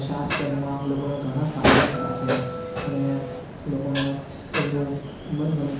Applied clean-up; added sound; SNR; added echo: none; Dishes, pots, and pans; 0 dB; reverberation time 1.0 s.